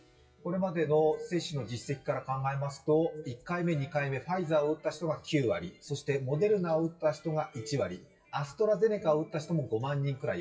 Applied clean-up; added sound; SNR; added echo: classical method WPE with log-MMSE.